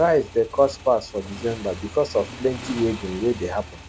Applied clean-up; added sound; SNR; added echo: none; Motorcycle / Engine; 14 dB; none.